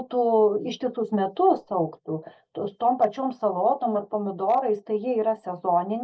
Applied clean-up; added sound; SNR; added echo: neural mask model Resemble Enhance denoiser.